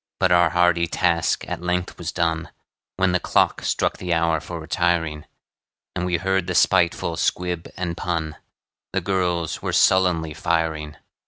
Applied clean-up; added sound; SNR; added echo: none; none; none; none.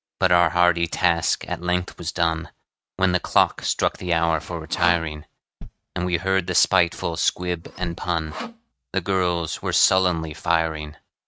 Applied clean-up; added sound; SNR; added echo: neural mask model RNNoise.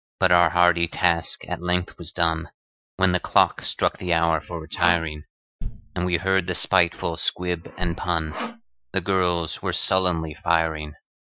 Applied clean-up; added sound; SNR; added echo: classical method Wiener filter.